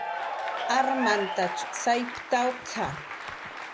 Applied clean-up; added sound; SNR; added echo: none; Applause / Cheering; 4 dB; none.